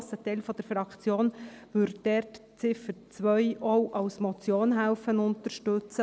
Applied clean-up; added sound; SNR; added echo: none; none; none; none.